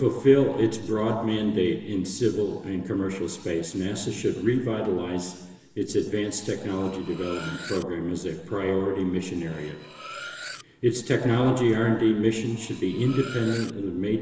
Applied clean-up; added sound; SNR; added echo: none; Cutlery, silverware; 16 dB; reverberation time 1.3 s.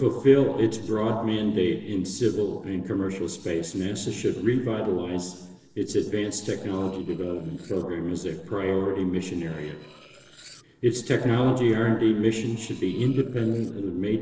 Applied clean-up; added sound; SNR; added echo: neural separator model SepFormer DNS4.